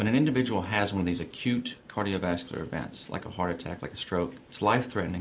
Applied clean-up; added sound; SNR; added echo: none; none; none; none.